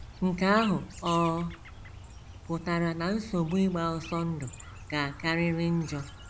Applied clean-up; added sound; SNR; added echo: none; Chirp, tweet; 15 dB; none.